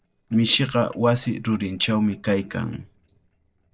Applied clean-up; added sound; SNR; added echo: neural separator model SepFormer DNS4.